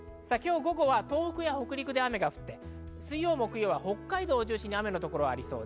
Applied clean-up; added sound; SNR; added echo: none; none; none; none.